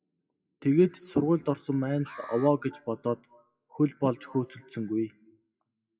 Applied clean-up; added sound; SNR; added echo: classical method WPE with log-MMSE.